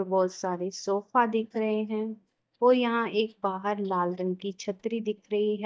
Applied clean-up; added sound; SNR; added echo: neural mask model DeepFilterNet 3.